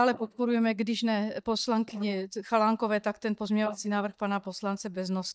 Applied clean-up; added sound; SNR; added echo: neural mask model DeepFilterNet 3.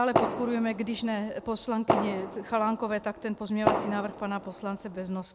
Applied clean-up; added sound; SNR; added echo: none; Fireworks; 2 dB; none.